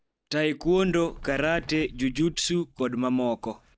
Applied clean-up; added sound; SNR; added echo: neural mask model DeepFilterNet 3.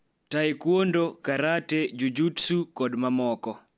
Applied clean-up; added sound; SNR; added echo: none; none; none; none.